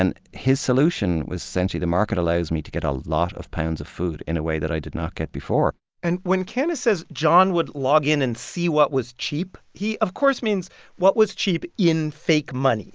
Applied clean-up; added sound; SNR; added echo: none; none; none; none.